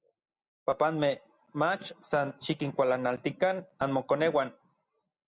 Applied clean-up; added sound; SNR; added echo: none; none; none; none.